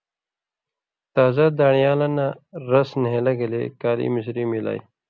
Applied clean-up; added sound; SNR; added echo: none; none; none; none.